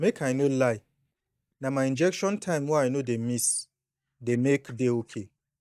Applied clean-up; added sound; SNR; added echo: neural mask model DeepFilterNet 3.